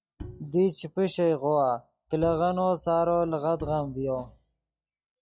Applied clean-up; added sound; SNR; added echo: classical method log-MMSE.